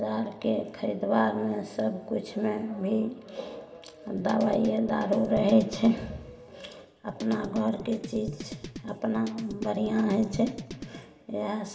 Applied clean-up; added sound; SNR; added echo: none; Drum kit; 12 dB; reverberation time 1.0 s.